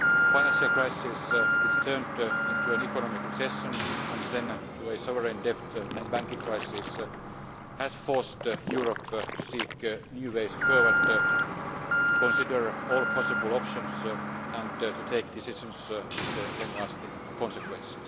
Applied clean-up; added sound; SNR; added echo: none; Alarm; -4 dB; none.